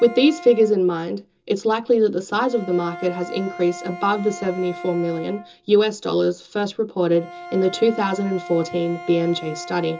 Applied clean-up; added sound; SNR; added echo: none; Bowed string instrument; 16 dB; reverberation time 0.2 s.